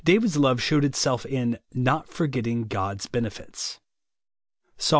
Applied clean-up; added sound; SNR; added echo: none; none; none; none.